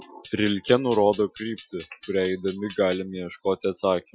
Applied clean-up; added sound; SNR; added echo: classical method Wiener filter.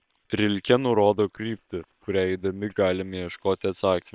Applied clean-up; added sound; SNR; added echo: neural separator model SepFormer WHAM!.